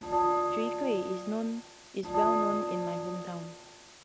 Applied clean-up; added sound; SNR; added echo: none; Bell; -4 dB; none.